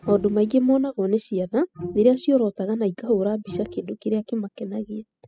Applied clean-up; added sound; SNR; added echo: classical method spectral subtraction.